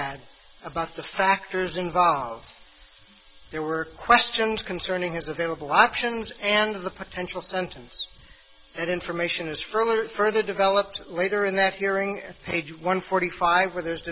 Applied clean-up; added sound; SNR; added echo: none; none; none; none.